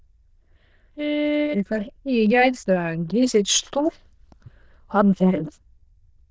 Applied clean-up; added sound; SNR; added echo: neural diffusion model UNIVERSE++.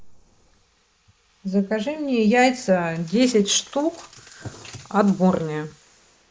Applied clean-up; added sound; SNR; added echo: neural mask model Resemble Enhance denoiser.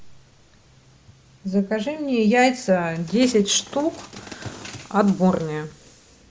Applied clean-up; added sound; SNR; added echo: none; none; none; none.